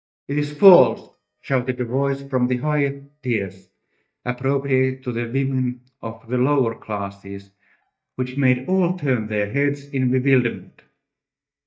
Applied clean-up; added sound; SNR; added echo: neural mask model DeepFilterNet 3.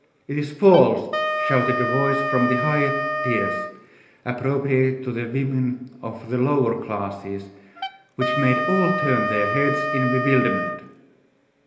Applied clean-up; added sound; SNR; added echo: none; Wind instrument, woodwind instrument; 4 dB; reverberation time 1.0 s.